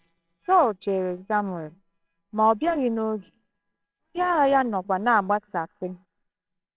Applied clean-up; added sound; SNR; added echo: neural separator model SepFormer WHAMR!.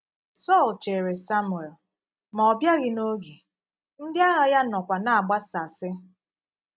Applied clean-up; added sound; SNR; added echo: none; none; none; none.